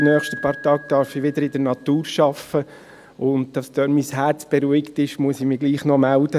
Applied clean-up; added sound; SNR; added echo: none; Piano; 18 dB; none.